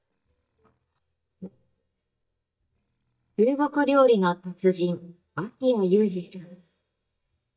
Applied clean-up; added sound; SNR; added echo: neural mask model DeepFilterNet 3.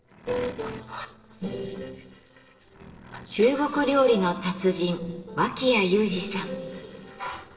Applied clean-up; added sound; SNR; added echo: neural separator model SepFormer DNS4.